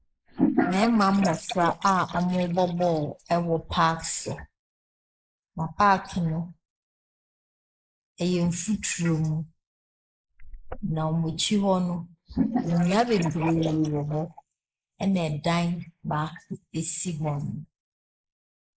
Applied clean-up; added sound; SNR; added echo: neural mask model Resemble Enhance denoiser.